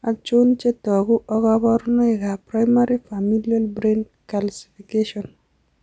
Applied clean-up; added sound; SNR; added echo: none; none; none; none.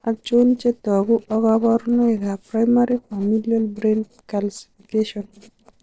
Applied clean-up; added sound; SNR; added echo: neural separator model SepFormer DNS4.